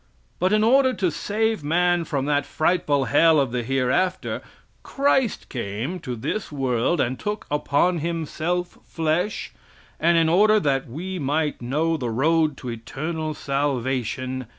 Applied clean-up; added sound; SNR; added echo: none; none; none; none.